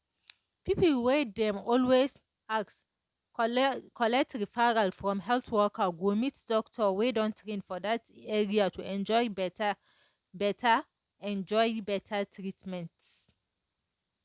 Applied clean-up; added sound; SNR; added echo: none; none; none; none.